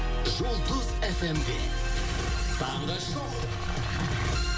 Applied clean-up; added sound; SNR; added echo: none; Wind instrument, woodwind instrument; 15 dB; reverberation time 1.4 s.